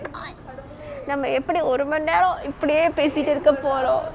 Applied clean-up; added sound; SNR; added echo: none; none; none; none.